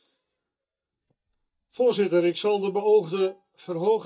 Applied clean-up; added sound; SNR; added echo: neural mask model DeepFilterNet 3.